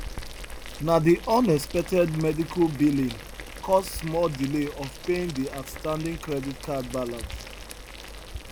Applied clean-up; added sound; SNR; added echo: none; Boiling; 12 dB; none.